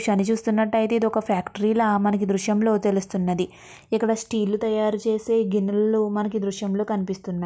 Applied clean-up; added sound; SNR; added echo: none; none; none; none.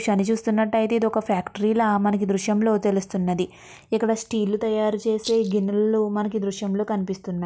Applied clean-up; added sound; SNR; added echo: none; Rattle; 14 dB; none.